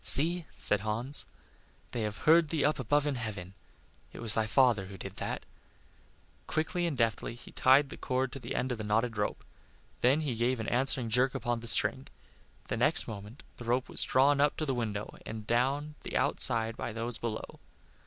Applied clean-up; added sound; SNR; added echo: none; none; none; none.